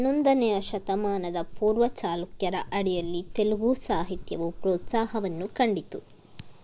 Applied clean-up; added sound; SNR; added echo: none; Thunder / Wind / Bird vocalization, bird call, bird song; 10 dB; none.